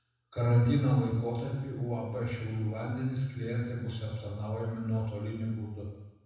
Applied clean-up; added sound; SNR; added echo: none; none; none; reverberation time 1.1 s.